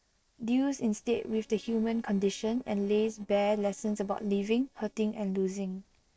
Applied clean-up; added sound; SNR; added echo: neural separator model SepFormer DNS4.